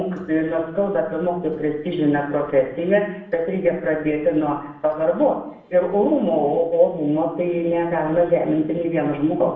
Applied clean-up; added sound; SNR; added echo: none; none; none; reverberation time 0.7 s.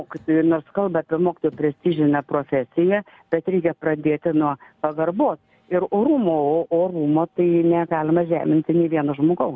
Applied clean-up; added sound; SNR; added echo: none; none; none; none.